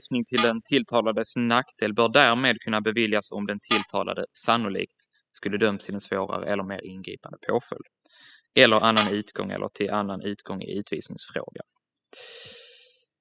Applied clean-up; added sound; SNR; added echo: classical method spectral subtraction.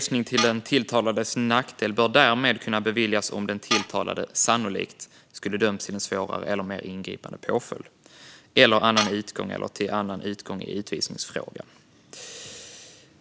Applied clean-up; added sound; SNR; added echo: none; Tools; 11 dB; none.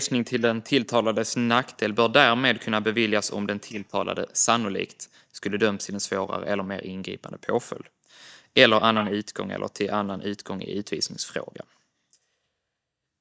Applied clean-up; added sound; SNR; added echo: neural mask model DeepFilterNet 3.